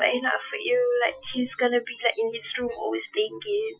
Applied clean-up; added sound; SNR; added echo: classical method Wiener filter.